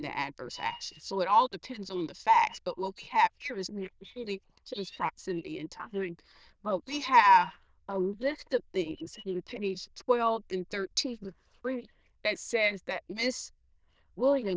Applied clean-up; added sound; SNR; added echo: neural diffusion model UNIVERSE++.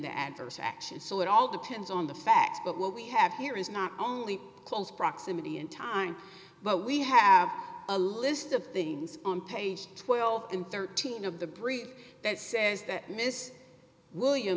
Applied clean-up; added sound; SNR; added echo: none; none; none; none.